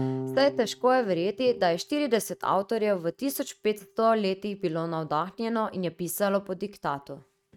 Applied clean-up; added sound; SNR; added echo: neural mask model RNNoise.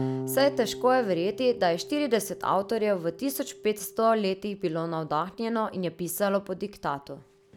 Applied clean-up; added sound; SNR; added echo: none; Electric guitar / Bass guitar; 13 dB; none.